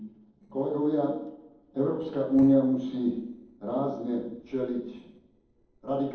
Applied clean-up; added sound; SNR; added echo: neural separator model SepFormer DNS4.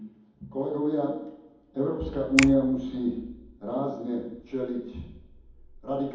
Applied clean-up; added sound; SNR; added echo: none; Finger snapping; 5 dB; reverberation time 1.2 s.